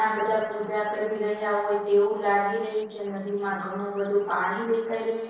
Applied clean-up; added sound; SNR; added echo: neural separator model SepFormer DNS4.